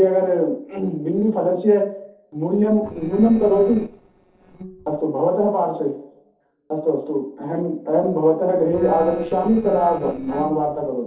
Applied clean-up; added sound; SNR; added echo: neural separator model SepFormer DNS4.